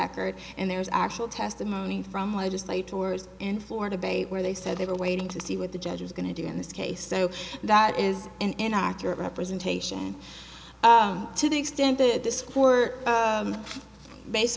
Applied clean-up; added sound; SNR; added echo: none; none; none; none.